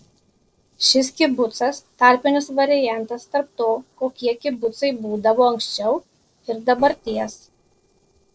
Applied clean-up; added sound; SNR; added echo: neural separator model SepFormer DNS4.